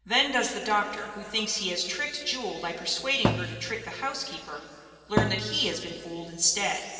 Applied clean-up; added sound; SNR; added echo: none; Thump, thud; 2 dB; reverberation time 2.6 s.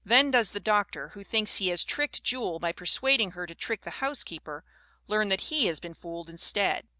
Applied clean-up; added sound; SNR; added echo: none; none; none; none.